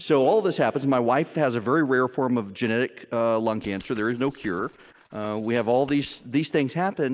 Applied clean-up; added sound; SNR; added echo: neural mask model Resemble Enhance denoiser.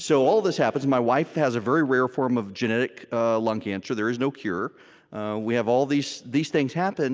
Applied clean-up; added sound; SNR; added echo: none; none; none; none.